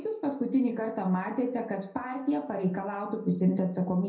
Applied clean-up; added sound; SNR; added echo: none; none; none; reverberation time 0.5 s.